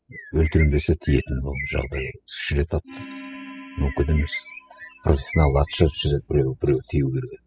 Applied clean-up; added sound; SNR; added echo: classical method spectral subtraction.